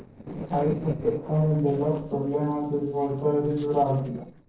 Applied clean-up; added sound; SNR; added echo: neural separator model SepFormer DNS4.